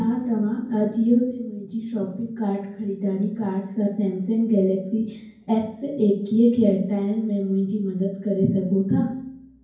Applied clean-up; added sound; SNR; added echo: none; none; none; reverberation time 0.9 s.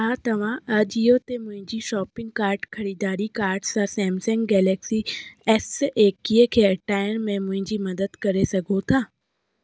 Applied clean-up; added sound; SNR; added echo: none; none; none; none.